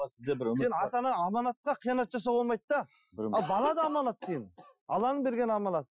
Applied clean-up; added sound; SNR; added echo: classical method Wiener filter.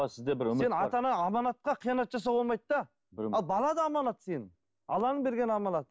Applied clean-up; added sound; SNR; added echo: none; none; none; none.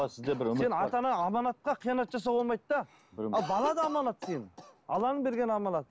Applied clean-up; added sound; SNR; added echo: none; Cough; 17 dB; none.